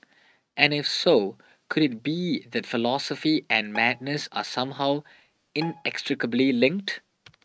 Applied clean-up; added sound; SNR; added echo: neural mask model RNNoise.